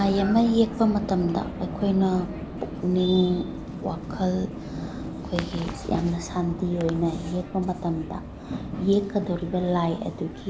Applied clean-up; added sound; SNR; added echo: none; Vehicle; 9 dB; none.